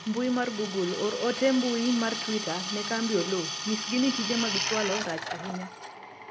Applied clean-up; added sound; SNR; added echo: none; Drill; 5 dB; none.